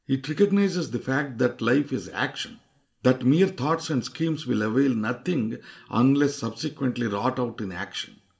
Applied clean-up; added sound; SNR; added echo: none; none; none; reverberation time 0.4 s.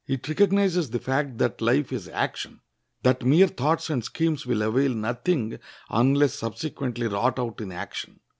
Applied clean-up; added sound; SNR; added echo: none; none; none; none.